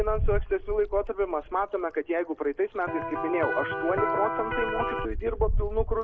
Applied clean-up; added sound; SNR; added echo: none; Wind + Electric guitar; 2 dB; none.